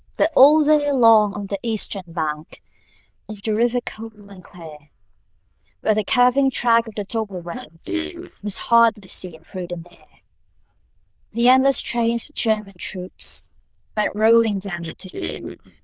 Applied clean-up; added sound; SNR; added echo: neural diffusion model UNIVERSE++.